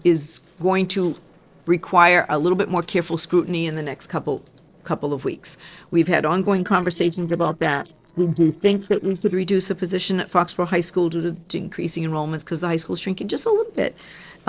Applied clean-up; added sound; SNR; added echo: neural separator model SepFormer DNS4.